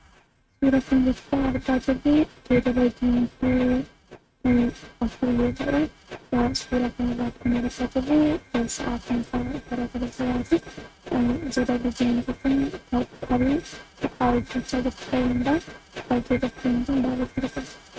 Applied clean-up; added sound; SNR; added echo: neural mask model RNNoise.